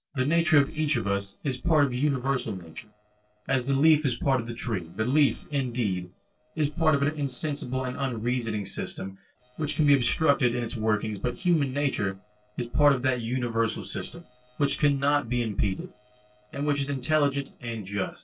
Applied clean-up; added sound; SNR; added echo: neural separator model SepFormer DNS4.